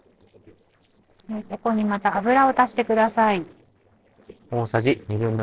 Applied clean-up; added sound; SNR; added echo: neural separator model SepFormer DNS4.